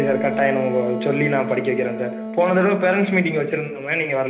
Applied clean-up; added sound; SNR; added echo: none; Wind instrument, woodwind instrument; 8 dB; reverberation time 0.8 s.